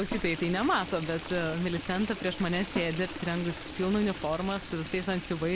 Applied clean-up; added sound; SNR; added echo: none; Stream + Snare drum; 9 dB; none.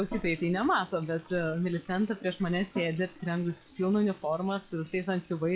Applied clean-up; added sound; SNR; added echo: classical method log-MMSE.